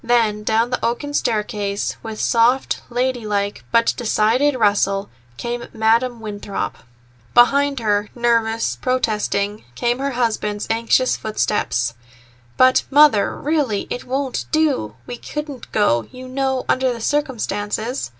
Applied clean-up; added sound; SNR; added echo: none; none; none; none.